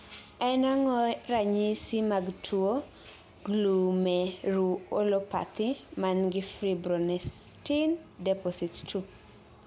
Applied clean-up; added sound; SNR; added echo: none; none; none; none.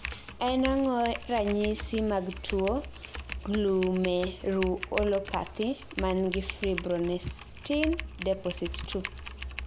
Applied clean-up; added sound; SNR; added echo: none; Typing; 9 dB; none.